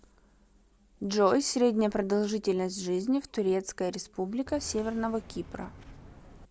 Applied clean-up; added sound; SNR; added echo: none; Subway, metro, underground; 17 dB; none.